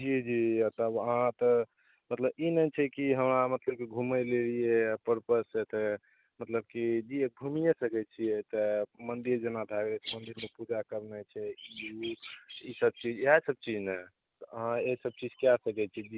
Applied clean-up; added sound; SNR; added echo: none; none; none; none.